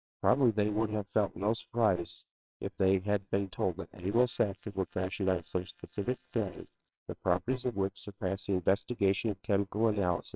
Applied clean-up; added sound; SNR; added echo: neural separator model SepFormer WHAMR!.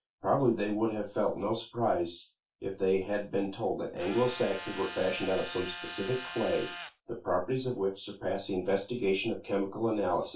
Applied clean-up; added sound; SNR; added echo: none; Tools; 11 dB; reverberation time 0.2 s.